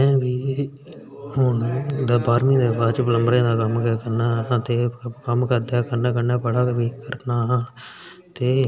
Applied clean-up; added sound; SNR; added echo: none; none; none; none.